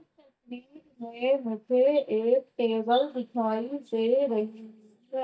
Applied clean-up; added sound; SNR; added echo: neural mask model DeepFilterNet 3.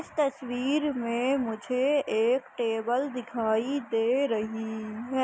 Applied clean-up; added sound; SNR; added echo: none; none; none; none.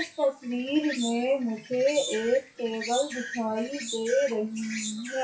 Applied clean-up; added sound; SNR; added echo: classical method WPE with log-MMSE.